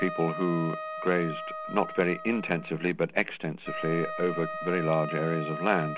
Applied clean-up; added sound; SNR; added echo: none; Wind instrument, woodwind instrument; 8 dB; none.